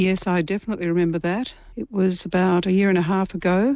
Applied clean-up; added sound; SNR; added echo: none; none; none; none.